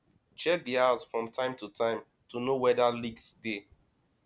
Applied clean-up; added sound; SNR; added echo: none; none; none; none.